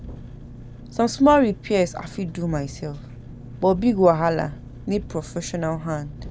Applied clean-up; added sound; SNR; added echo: none; Engine; 14 dB; none.